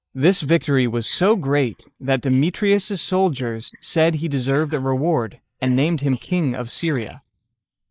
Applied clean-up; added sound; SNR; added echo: neural mask model Resemble Enhance denoiser.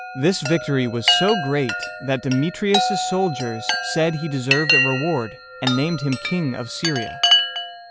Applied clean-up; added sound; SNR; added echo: none; Chime; 1 dB; none.